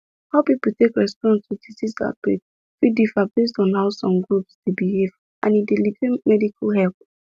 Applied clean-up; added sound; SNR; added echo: none; none; none; none.